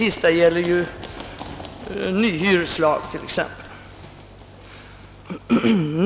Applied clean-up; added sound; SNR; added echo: none; Run; 18 dB; none.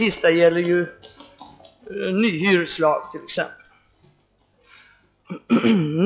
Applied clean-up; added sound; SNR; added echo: classical method log-MMSE.